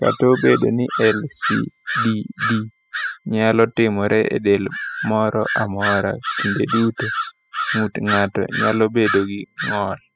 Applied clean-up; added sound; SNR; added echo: classical method spectral subtraction.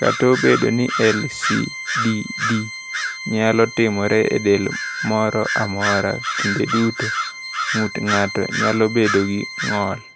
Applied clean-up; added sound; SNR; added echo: none; Bird vocalization, bird call, bird song + Organ; 5 dB; none.